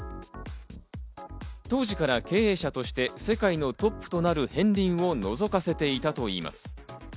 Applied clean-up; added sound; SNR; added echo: none; none; none; none.